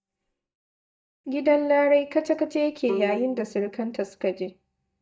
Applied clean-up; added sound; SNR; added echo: neural mask model DeepFilterNet 3.